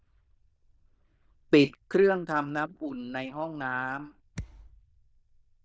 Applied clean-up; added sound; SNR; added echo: neural diffusion model UNIVERSE++.